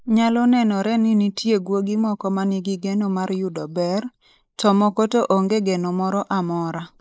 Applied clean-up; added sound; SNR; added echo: neural mask model Resemble Enhance denoiser.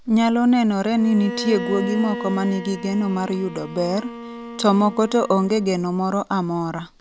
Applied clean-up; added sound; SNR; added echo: none; Bowed string instrument; 13 dB; none.